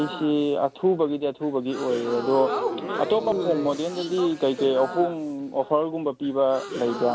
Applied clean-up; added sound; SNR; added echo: none; Crowd / Gasp; 9 dB; none.